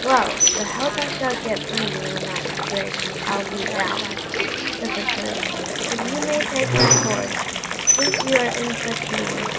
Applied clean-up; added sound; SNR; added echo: none; Water + Squeak; -4 dB; none.